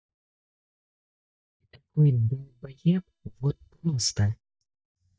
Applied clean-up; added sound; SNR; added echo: neural mask model DeepFilterNet 3.